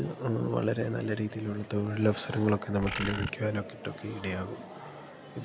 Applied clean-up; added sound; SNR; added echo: none; Bird; 5 dB; none.